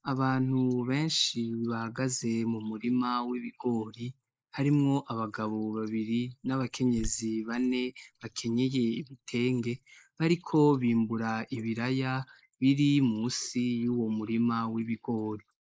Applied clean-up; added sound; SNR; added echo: neural mask model Resemble Enhance denoiser.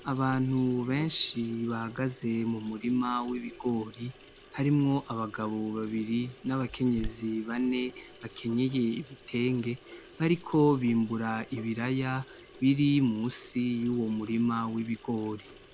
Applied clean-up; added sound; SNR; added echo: none; Sink (filling or washing) / Water tap, faucet; 19 dB; none.